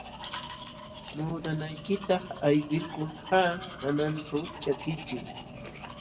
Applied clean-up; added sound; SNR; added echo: none; Domestic sounds, home sounds; 10 dB; reverberation time 1.3 s.